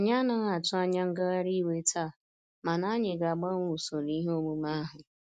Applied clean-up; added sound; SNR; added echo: none; none; none; none.